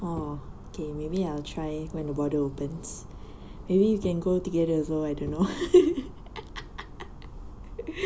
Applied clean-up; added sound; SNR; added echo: none; Bowed string instrument; 17 dB; none.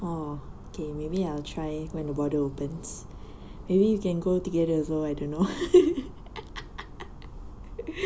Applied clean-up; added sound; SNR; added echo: none; none; none; none.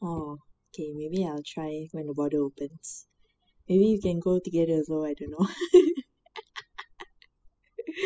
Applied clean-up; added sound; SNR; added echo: classical method spectral subtraction.